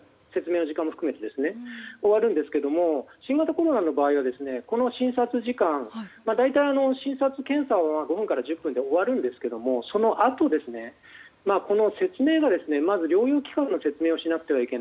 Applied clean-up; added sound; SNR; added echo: none; none; none; none.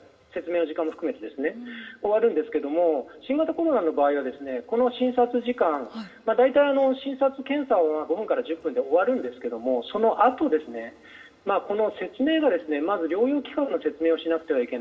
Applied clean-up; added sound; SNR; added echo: none; none; none; reverberation time 0.4 s.